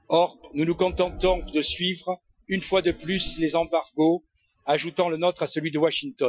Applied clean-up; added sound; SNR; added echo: classical method Wiener filter.